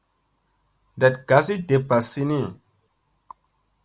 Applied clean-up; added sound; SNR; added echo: none; none; none; none.